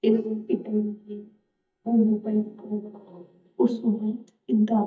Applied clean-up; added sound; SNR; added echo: neural mask model DeepFilterNet 3.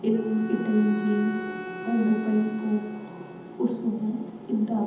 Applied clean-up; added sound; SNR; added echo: none; Bowed string instrument; 13 dB; reverberation time 0.8 s.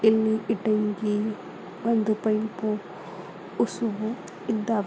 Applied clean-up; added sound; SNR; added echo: none; none; none; none.